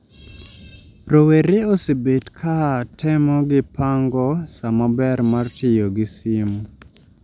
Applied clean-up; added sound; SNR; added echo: none; none; none; none.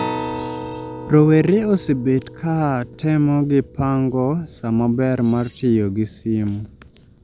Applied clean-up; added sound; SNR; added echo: none; Acoustic guitar; 14 dB; none.